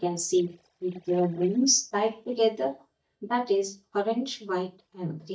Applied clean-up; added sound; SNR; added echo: neural mask model DeepFilterNet 3.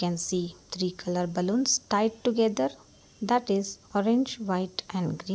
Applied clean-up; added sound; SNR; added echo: none; none; none; none.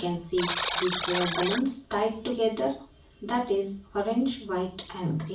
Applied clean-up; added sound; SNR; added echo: none; Alarm; 3 dB; reverberation time 0.3 s.